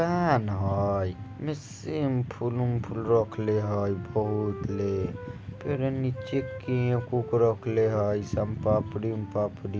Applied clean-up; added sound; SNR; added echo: none; Wind instrument, woodwind instrument; 16 dB; none.